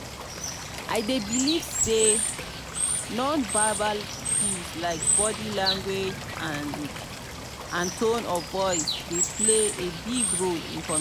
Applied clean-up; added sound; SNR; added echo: none; Water / Bird; 0 dB; none.